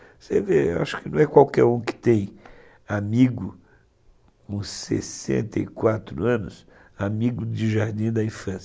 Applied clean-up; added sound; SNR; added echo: none; none; none; none.